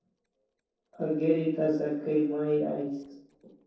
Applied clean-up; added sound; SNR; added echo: neural separator model SepFormer DNS4.